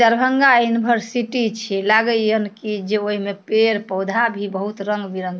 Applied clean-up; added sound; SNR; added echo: none; none; none; none.